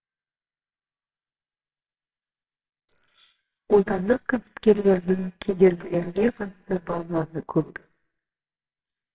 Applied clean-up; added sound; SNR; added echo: neural separator model SepFormer WHAMR!.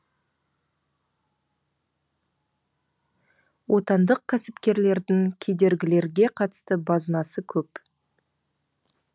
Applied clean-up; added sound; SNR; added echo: none; none; none; none.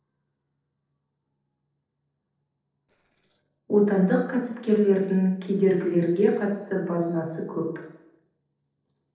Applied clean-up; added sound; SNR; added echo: neural separator model SepFormer DNS4.